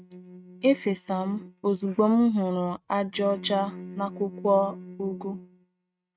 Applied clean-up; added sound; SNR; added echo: neural mask model RNNoise.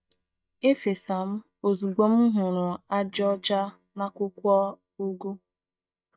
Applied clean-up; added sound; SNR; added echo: neural mask model DeepFilterNet 3.